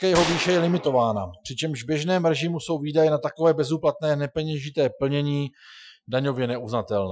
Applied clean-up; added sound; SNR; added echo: classical method Wiener filter.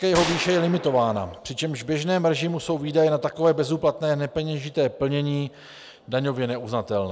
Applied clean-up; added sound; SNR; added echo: none; Gunshot, gunfire; 8 dB; none.